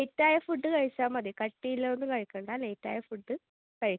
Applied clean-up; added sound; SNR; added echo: none; none; none; none.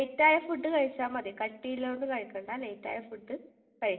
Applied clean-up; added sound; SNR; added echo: none; none; none; reverberation time 1.4 s.